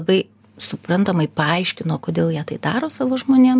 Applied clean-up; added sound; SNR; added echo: none; none; none; none.